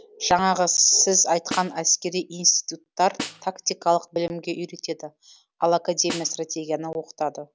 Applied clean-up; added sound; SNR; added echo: none; Snare drum; 14 dB; none.